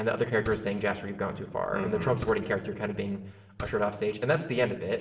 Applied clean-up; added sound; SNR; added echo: none; Fireworks; 17 dB; reverberation time 0.9 s.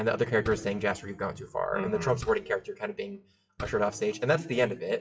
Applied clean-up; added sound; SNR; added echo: classical method WPE with log-MMSE.